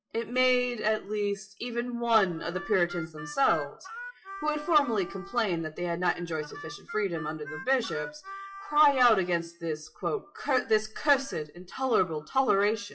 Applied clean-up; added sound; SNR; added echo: classical method WPE with log-MMSE.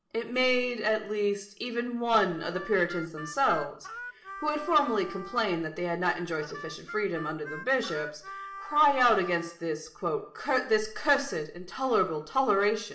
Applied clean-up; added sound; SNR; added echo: none; Harmonica; 14 dB; reverberation time 0.6 s.